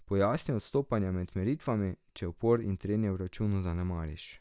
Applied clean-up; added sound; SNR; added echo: none; none; none; none.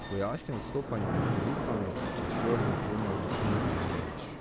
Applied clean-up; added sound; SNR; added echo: none; Mechanisms; -3 dB; none.